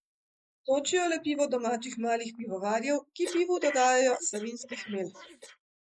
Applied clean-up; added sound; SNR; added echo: neural mask model Resemble Enhance denoiser.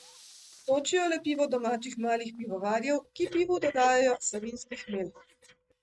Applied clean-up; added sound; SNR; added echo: neural mask model RNNoise.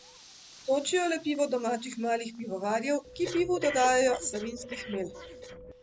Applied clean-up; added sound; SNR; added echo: none; Breathing; 14 dB; none.